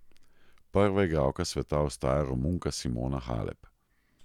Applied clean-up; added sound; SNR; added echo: none; none; none; none.